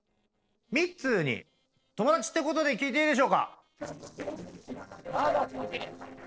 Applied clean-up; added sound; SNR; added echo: neural separator model SepFormer DNS4.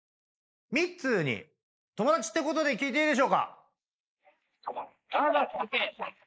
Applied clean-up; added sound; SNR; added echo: neural mask model Resemble Enhance denoiser.